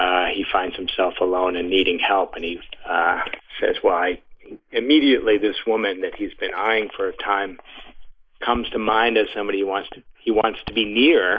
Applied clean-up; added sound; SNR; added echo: neural mask model Resemble Enhance denoiser.